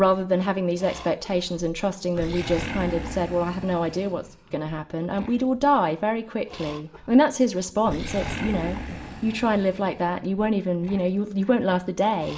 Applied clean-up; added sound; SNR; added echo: none; Animal; 13 dB; reverberation time 0.5 s.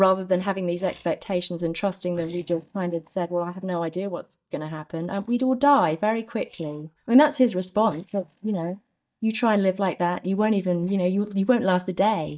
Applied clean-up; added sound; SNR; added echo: neural mask model DeepFilterNet 3.